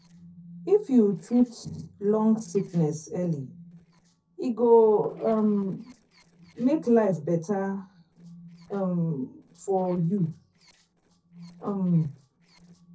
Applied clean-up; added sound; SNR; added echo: neural separator model SepFormer DNS4.